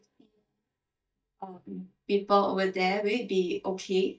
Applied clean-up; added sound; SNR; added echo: neural mask model DeepFilterNet 3.